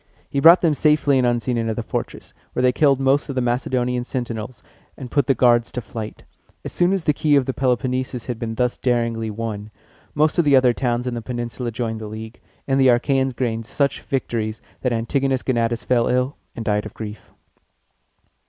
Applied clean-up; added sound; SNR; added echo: none; none; none; none.